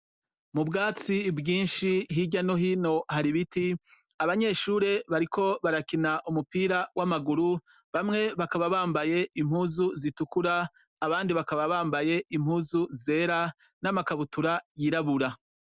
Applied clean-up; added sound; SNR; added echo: none; none; none; none.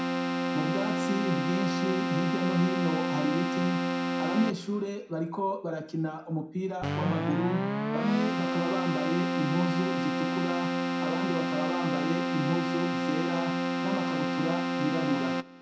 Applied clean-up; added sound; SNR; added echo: none; Keyboard (musical); -2 dB; reverberation time 0.5 s.